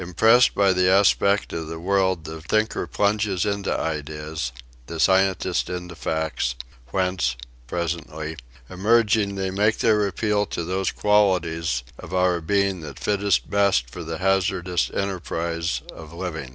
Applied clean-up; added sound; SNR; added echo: none; none; none; none.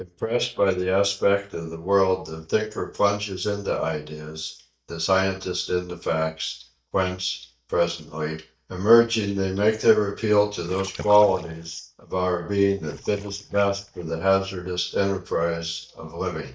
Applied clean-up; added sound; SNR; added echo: neural mask model DeepFilterNet 3.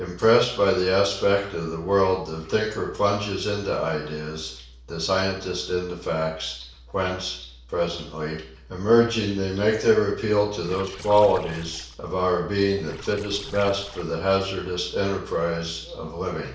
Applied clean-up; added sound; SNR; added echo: neural separator model SepFormer DNS4.